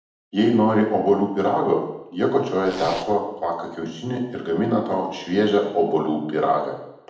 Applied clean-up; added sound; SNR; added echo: none; Zipper (clothing); 11 dB; reverberation time 0.8 s.